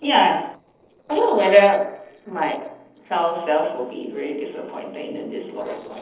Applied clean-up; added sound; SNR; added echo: neural separator model SepFormer DNS4.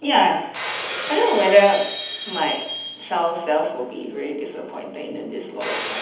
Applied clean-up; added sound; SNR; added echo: none; Shatter; 10 dB; reverberation time 1.3 s.